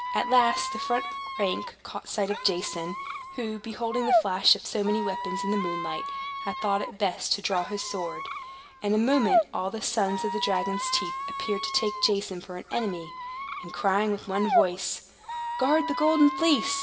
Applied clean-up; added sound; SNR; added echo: none; Squeak; 4 dB; reverberation time 0.9 s.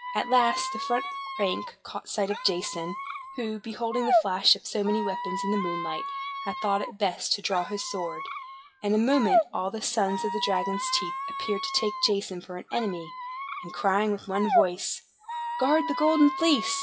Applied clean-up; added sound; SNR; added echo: classical method WPE with log-MMSE.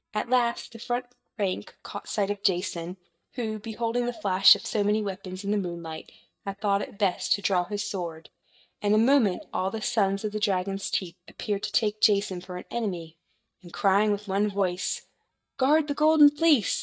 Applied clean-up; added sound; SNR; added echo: neural mask model DeepFilterNet 3.